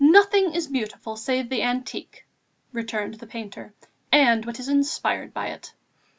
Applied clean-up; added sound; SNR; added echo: none; none; none; none.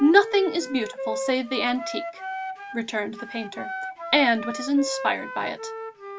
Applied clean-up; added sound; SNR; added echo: none; Wind instrument, woodwind instrument; 9 dB; none.